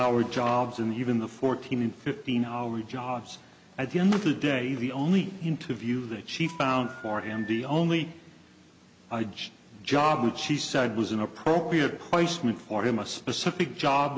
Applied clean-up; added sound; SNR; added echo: none; Telephone; 16 dB; none.